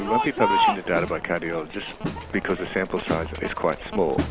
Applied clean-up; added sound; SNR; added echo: none; Crowd; 1 dB; none.